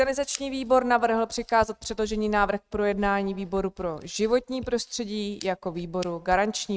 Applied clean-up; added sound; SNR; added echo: neural mask model RNNoise.